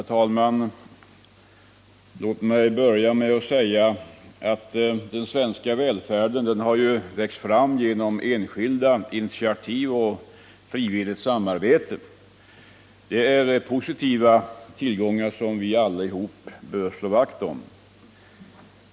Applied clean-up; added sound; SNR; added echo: none; none; none; none.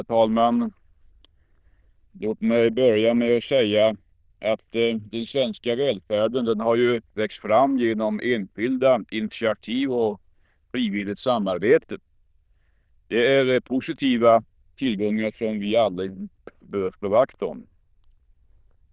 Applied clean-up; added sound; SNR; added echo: neural diffusion model UNIVERSE++.